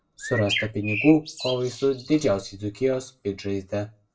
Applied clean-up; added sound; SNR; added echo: none; Bird; 8 dB; reverberation time 0.2 s.